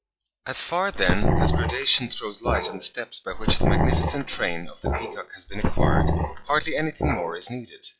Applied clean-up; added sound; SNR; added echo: classical method log-MMSE.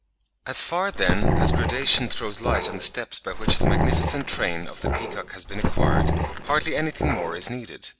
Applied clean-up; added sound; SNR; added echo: none; Growling; -2 dB; none.